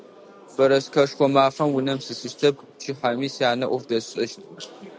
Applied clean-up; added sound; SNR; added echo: none; none; none; none.